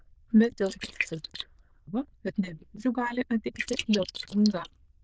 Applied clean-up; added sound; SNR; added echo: neural diffusion model UNIVERSE++.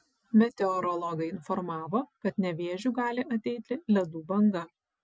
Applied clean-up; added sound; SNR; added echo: none; none; none; none.